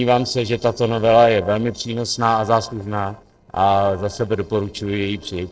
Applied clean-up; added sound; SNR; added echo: neural separator model SepFormer DNS4.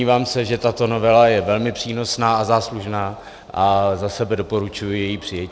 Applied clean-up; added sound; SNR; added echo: none; none; none; none.